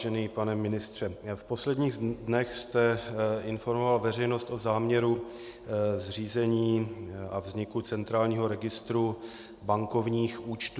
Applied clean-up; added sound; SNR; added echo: none; none; none; none.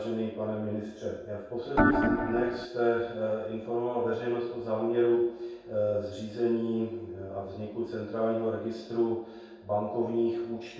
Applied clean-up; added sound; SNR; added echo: none; Organ; -4 dB; reverberation time 0.7 s.